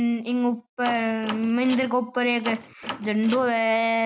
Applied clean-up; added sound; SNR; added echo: none; Door; 14 dB; none.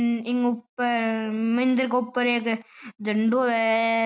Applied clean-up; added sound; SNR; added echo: none; none; none; none.